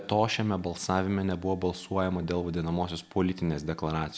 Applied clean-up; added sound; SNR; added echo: none; none; none; none.